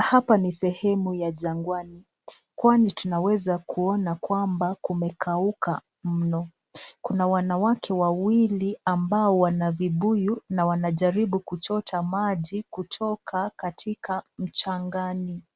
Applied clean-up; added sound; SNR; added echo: none; none; none; none.